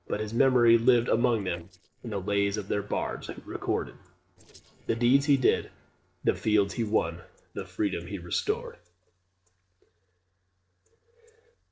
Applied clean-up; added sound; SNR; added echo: neural separator model SepFormer DNS4.